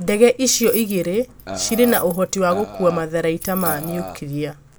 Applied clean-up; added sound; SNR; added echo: none; Keys jangling + Burping, eructation; 10 dB; none.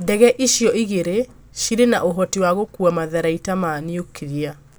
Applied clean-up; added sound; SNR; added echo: none; none; none; none.